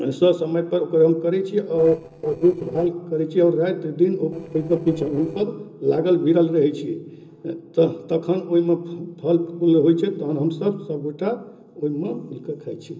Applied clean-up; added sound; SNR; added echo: neural separator model SepFormer DNS4.